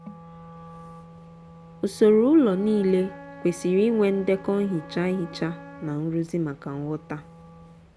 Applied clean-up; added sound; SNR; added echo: none; Wind instrument, woodwind instrument + Wind instrument, woodwind instrument; 19 dB; none.